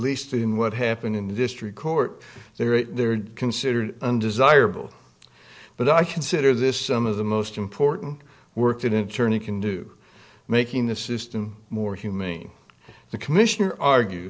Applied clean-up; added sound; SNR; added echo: none; none; none; none.